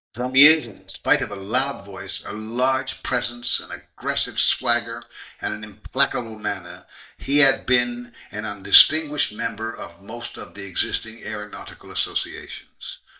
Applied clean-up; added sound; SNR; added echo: neural mask model DeepFilterNet 3.